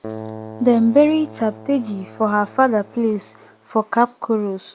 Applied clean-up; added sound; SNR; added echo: none; Keyboard (musical); 17 dB; none.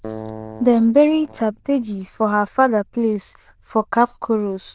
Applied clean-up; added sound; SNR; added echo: neural diffusion model UNIVERSE++.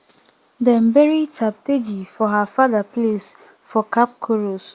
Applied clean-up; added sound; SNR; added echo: none; none; none; none.